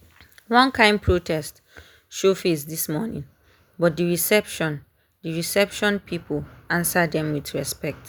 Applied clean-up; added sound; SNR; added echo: none; none; none; none.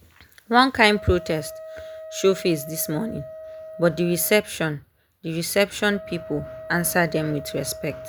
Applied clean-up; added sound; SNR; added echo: none; Wind instrument, woodwind instrument; 15 dB; none.